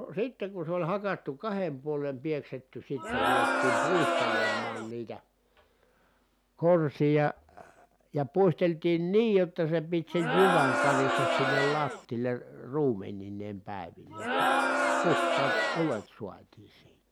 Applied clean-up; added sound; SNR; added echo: none; Crowd; -3 dB; none.